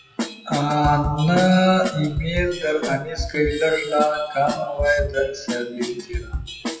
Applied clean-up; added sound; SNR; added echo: classical method WPE with log-MMSE.